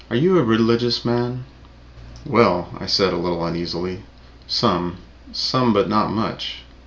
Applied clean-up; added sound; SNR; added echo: none; none; none; none.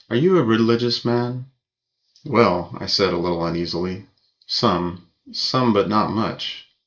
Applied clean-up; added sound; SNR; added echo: neural mask model Resemble Enhance denoiser.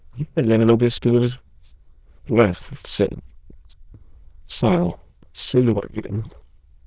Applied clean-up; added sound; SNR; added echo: neural diffusion model UNIVERSE++.